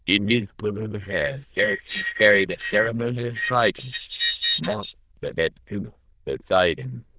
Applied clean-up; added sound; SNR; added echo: neural diffusion model UNIVERSE++.